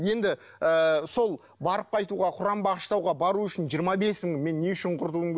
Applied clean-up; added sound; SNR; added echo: none; none; none; none.